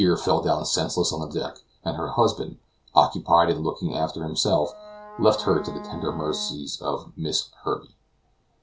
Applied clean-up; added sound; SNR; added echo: none; Wind instrument, woodwind instrument; 16 dB; none.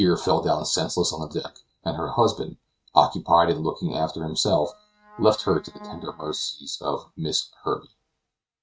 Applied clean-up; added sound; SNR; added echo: neural mask model RNNoise.